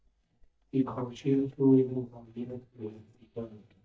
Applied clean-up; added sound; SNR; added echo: neural mask model DeepFilterNet 3.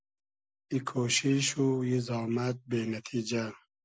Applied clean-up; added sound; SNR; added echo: none; none; none; none.